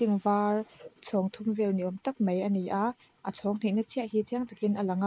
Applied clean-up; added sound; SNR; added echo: neural mask model Resemble Enhance denoiser.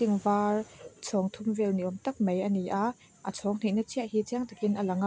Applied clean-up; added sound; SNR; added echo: none; none; none; none.